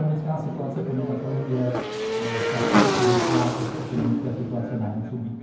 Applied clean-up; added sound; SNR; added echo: none; Motorcycle / Engine; -1 dB; reverberation time 0.9 s.